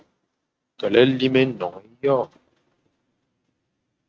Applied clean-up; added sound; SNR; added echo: neural mask model RNNoise.